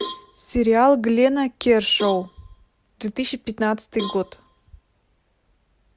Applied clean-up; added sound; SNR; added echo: none; Cowbell; 16 dB; none.